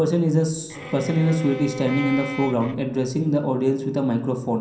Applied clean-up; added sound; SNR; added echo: none; Bowed string instrument; 13 dB; reverberation time 0.6 s.